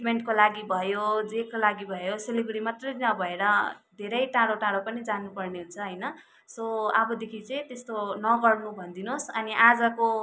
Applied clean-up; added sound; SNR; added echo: none; none; none; none.